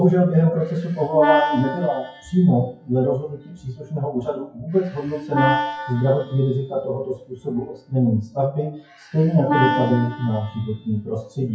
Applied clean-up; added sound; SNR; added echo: classical method WPE with log-MMSE.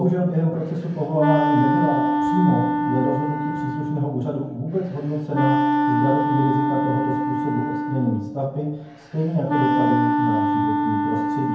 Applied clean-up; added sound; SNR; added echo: none; Wind instrument, woodwind instrument; -1 dB; reverberation time 0.9 s.